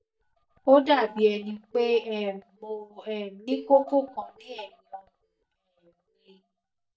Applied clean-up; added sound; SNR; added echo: neural mask model DeepFilterNet 3.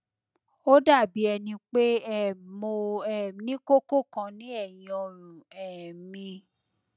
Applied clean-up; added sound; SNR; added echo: none; none; none; none.